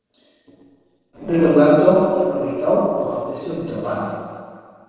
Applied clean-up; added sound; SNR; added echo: neural separator model SepFormer DNS4.